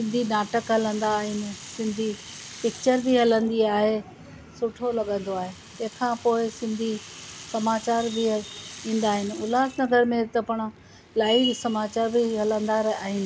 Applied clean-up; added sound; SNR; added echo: none; Rattle (instrument); 19 dB; none.